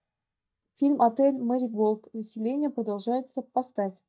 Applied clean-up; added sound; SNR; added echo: neural mask model DeepFilterNet 3.